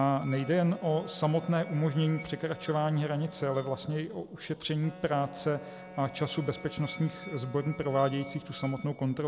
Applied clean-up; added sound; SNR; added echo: none; Musical instrument + Wind instrument, woodwind instrument; 16 dB; none.